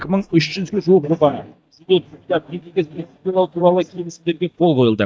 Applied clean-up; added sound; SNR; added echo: neural mask model DeepFilterNet 3.